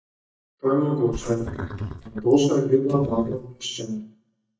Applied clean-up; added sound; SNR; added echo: neural mask model DeepFilterNet 3.